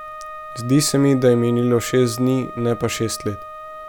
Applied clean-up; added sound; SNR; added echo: none; Wind instrument, woodwind instrument; 15 dB; none.